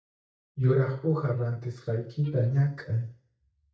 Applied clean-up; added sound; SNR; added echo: neural mask model DeepFilterNet 3.